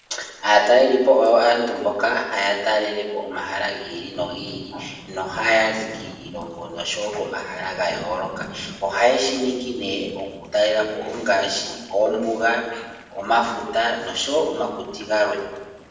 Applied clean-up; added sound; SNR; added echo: neural separator model SepFormer DNS4.